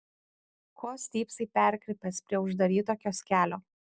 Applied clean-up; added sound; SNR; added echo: none; none; none; none.